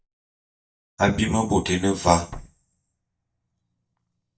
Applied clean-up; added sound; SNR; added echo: neural mask model DeepFilterNet 3.